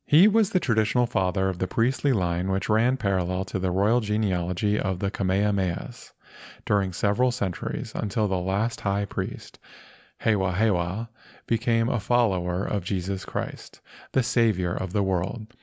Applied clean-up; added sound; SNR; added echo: none; none; none; none.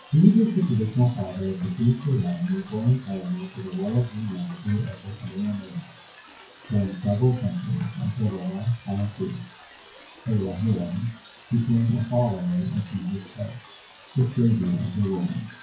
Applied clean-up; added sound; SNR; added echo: classical method WPE with log-MMSE.